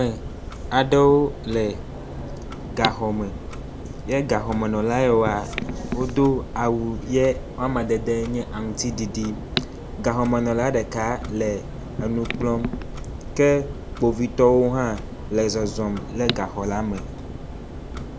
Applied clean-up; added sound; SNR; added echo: none; Clock; 8 dB; none.